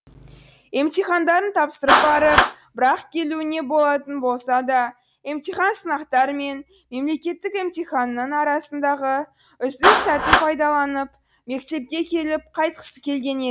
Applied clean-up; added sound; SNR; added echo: none; Clapping; 4 dB; none.